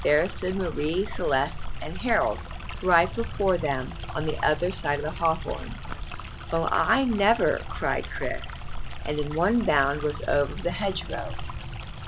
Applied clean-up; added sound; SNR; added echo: none; Stream; 7 dB; none.